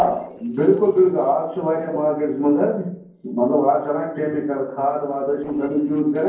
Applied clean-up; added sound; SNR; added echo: neural separator model SepFormer DNS4.